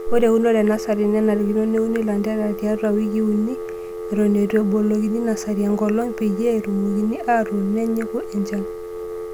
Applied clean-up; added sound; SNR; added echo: none; Telephone; 10 dB; none.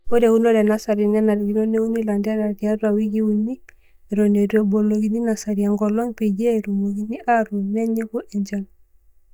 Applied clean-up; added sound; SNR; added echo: neural mask model DeepFilterNet 3.